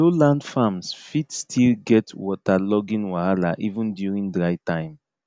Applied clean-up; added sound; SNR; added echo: none; none; none; none.